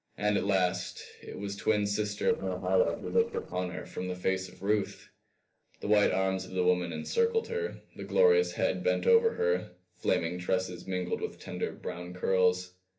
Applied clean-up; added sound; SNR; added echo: neural separator model SepFormer DNS4.